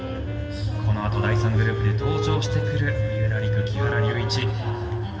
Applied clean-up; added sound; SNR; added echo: none; Wind instrument, woodwind instrument; 9 dB; reverberation time 2.2 s.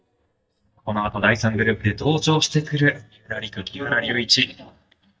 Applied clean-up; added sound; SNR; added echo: neural mask model DeepFilterNet 3.